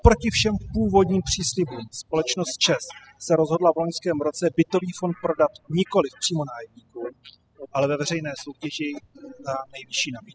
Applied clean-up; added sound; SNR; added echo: classical method spectral subtraction.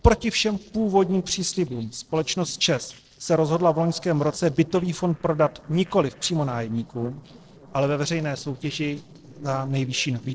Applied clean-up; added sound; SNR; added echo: neural separator model SepFormer DNS4.